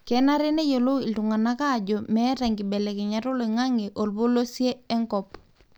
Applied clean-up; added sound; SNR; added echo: none; none; none; none.